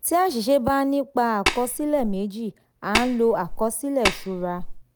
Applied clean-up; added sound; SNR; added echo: none; Tap; 4 dB; none.